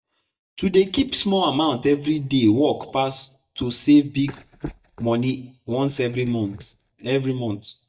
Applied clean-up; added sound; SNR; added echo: neural mask model DeepFilterNet 3.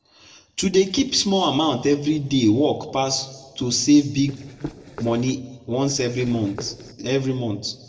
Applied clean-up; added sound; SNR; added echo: neural separator model SepFormer DNS4.